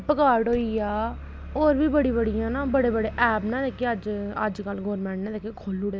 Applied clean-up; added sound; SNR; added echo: none; none; none; none.